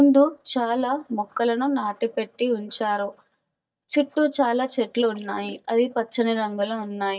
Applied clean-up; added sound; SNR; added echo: neural mask model DeepFilterNet 3.